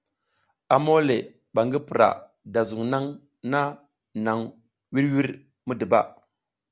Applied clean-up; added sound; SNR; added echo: none; none; none; none.